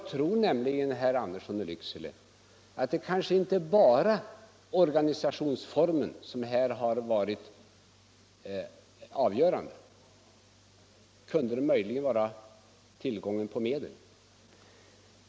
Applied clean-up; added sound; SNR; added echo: none; none; none; none.